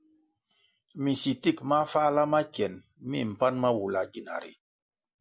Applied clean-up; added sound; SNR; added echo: none; none; none; none.